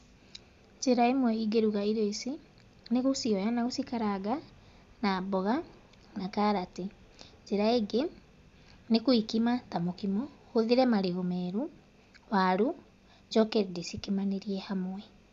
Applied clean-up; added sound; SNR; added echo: none; none; none; none.